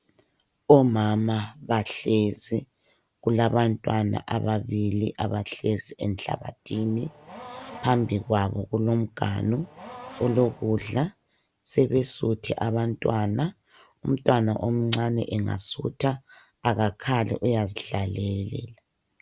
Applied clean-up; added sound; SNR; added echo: none; Race car, auto racing / Accelerating, revving, vroom; 19 dB; none.